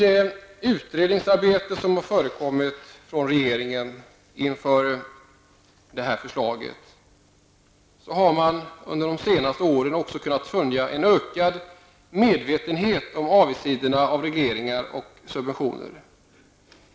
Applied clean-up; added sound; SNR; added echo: none; none; none; none.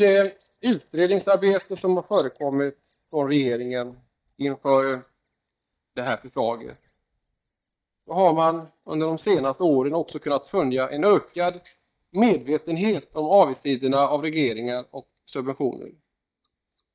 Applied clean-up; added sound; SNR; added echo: neural mask model DeepFilterNet 3.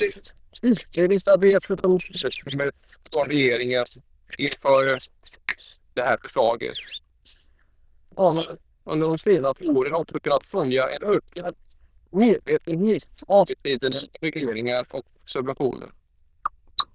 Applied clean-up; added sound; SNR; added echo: neural diffusion model UNIVERSE++.